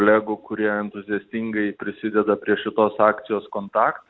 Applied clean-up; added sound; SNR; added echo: none; none; none; none.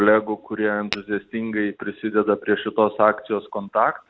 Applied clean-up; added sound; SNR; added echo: none; Tap / Glass; 13 dB; none.